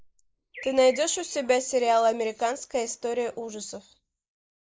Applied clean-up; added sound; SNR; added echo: neural mask model Resemble Enhance denoiser.